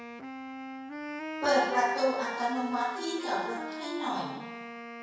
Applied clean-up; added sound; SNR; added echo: none; Wind instrument, woodwind instrument; 7 dB; reverberation time 1.0 s.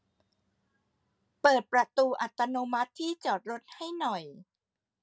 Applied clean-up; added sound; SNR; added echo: none; none; none; none.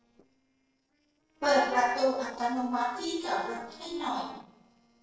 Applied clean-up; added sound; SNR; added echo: neural separator model SepFormer DNS4.